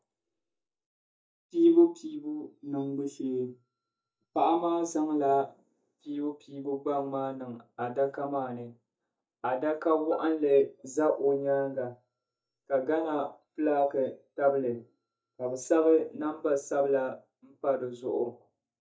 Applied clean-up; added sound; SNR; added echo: neural mask model DeepFilterNet 3.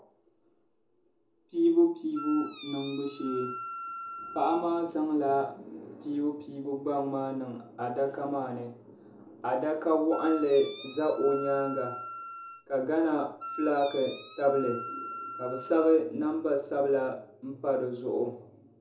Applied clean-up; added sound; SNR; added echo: none; Wind instrument, woodwind instrument; 11 dB; reverberation time 0.6 s.